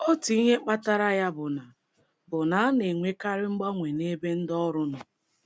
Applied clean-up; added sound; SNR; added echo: none; none; none; none.